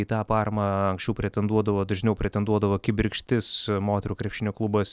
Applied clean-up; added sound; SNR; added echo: none; none; none; none.